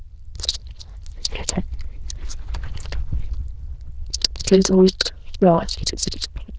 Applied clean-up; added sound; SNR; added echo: neural diffusion model UNIVERSE++.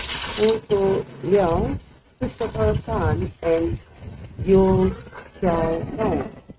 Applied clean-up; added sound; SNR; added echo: neural mask model RNNoise.